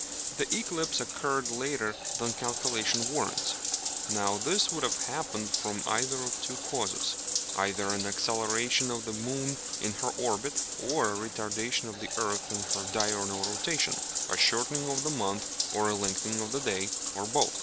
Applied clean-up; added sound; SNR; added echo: none; Bathtub (filling or washing); 1 dB; none.